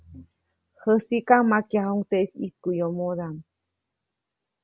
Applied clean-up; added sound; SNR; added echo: none; none; none; none.